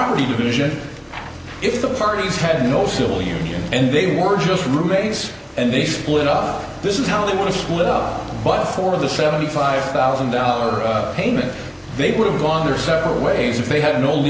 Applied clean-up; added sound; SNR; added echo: none; Accelerating, revving, vroom; 17 dB; none.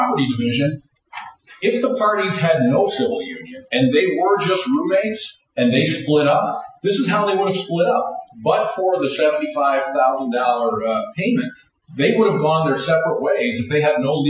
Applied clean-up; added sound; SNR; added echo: classical method Wiener filter.